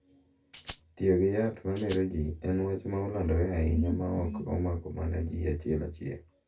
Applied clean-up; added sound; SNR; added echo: none; Tambourine; 2 dB; reverberation time 0.2 s.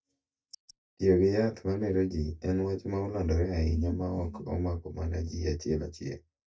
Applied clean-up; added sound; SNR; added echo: neural mask model DeepFilterNet 3.